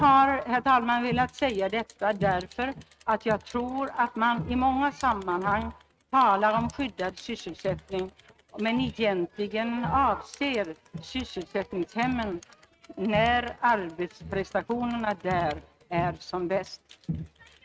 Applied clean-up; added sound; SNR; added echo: neural mask model RNNoise.